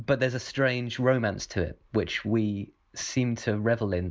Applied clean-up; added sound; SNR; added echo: none; none; none; none.